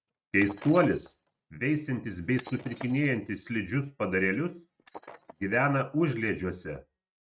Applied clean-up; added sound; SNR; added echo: neural mask model RNNoise.